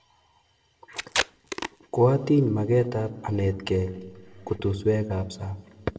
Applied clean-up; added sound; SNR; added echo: none; Packing tape, duct tape; 5 dB; reverberation time 1.2 s.